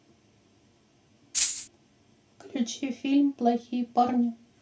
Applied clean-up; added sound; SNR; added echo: none; Rattle (instrument); -2 dB; reverberation time 0.2 s.